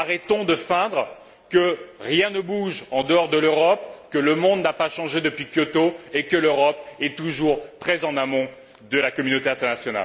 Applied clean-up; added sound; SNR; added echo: none; none; none; none.